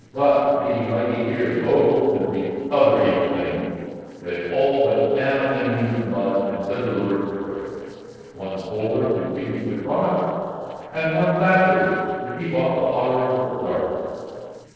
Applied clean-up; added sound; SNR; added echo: neural separator model SepFormer DNS4.